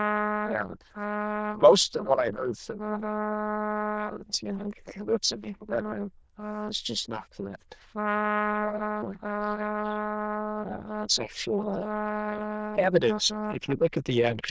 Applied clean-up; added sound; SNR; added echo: neural diffusion model UNIVERSE++.